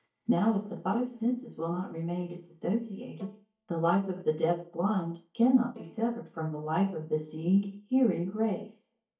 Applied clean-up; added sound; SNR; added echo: neural mask model DeepFilterNet 3.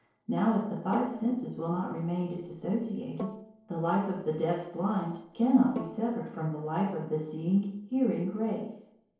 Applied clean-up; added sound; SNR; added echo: neural separator model SepFormer DNS4.